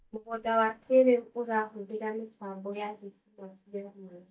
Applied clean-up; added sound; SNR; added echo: neural mask model DeepFilterNet 3.